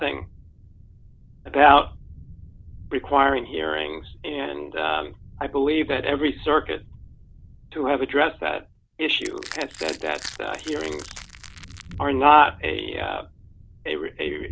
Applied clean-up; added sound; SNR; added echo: none; Thunder + Crushing; 16 dB; none.